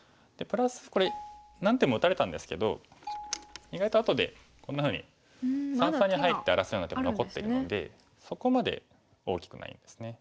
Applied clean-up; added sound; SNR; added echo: none; Marimba, xylophone; 16 dB; none.